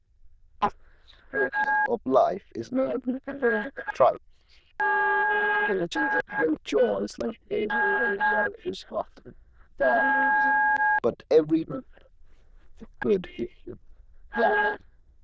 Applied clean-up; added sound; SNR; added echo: neural diffusion model UNIVERSE++.